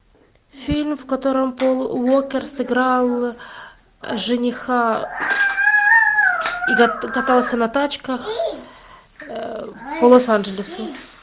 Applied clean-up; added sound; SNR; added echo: none; none; none; none.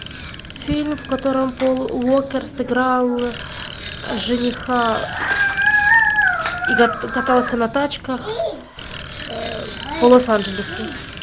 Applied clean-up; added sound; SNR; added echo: none; Bicycle; 14 dB; none.